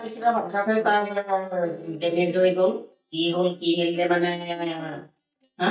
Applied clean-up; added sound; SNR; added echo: neural mask model DeepFilterNet 3.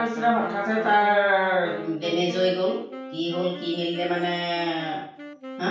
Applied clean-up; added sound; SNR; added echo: none; Wind instrument, woodwind instrument; 14 dB; reverberation time 0.5 s.